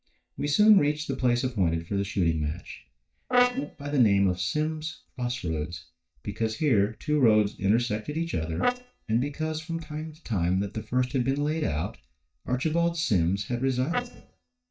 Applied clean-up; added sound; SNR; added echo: neural mask model DeepFilterNet 3.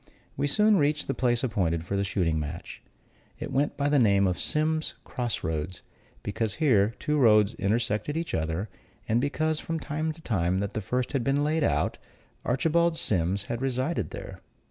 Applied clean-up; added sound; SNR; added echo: none; none; none; none.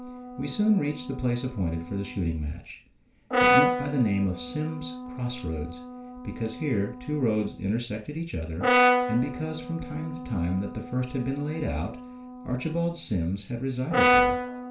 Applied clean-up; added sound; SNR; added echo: none; Brass instrument; 0 dB; reverberation time 0.3 s.